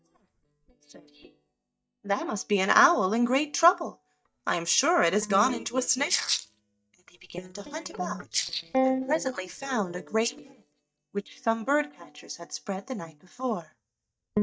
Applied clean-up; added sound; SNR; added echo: neural mask model DeepFilterNet 3.